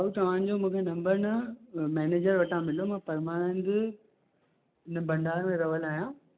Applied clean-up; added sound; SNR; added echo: none; none; none; none.